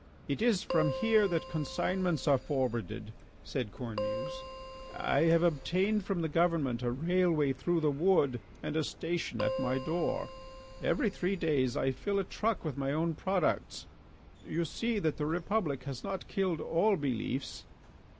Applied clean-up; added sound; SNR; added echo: none; Keyboard (musical); 10 dB; none.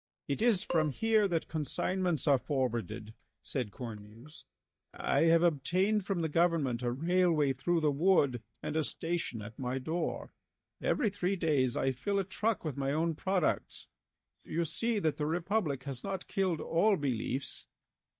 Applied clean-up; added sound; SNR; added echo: neural mask model DeepFilterNet 3.